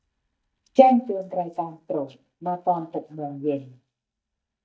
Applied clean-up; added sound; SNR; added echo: neural mask model DeepFilterNet 3.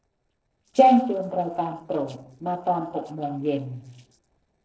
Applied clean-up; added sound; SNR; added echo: neural separator model SepFormer DNS4.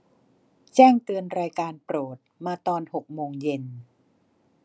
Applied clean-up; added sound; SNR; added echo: none; none; none; none.